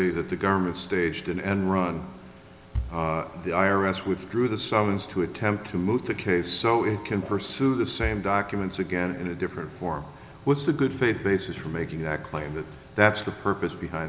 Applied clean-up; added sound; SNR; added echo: none; none; none; none.